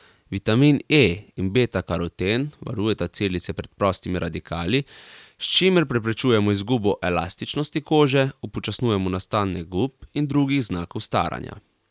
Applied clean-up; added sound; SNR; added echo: none; none; none; none.